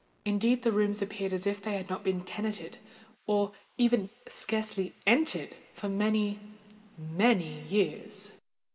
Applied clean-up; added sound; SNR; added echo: neural mask model Resemble Enhance denoiser.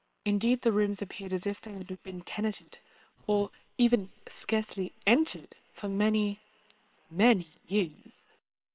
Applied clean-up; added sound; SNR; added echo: neural separator model SepFormer WHAM!.